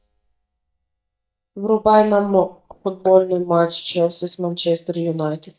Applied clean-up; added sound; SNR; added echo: neural mask model DeepFilterNet 3.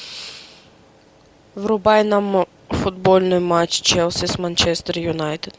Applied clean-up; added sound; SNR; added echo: none; none; none; none.